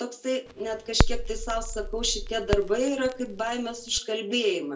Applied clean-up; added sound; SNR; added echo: none; Crackle; 1 dB; reverberation time 0.2 s.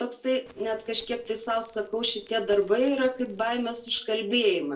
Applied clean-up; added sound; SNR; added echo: neural separator model SepFormer DNS4.